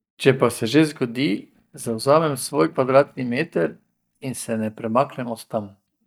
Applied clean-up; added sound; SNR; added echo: neural mask model DeepFilterNet 3.